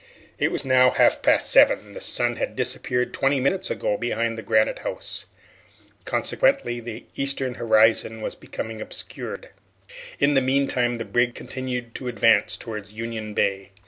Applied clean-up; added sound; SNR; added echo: none; none; none; none.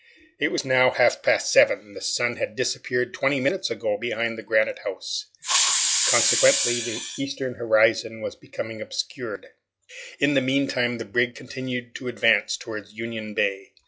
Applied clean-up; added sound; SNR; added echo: classical method log-MMSE.